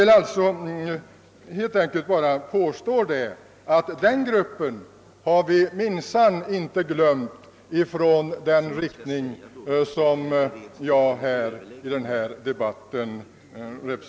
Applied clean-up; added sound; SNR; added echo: none; none; none; none.